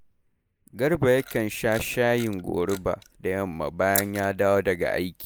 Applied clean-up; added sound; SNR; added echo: neural mask model Resemble Enhance denoiser.